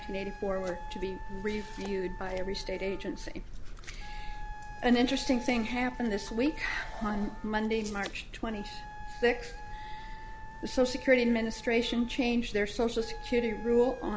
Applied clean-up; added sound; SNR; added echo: none; Wind instrument, woodwind instrument; 17 dB; none.